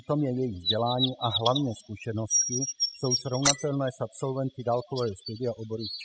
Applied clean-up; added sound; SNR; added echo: classical method spectral subtraction.